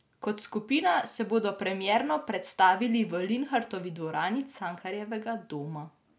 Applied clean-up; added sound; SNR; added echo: none; none; none; none.